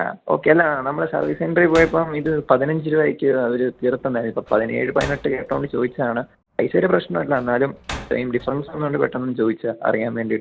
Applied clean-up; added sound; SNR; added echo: none; Slam; 19 dB; none.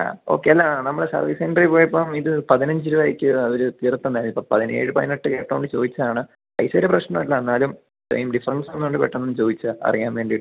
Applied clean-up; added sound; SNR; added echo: none; none; none; none.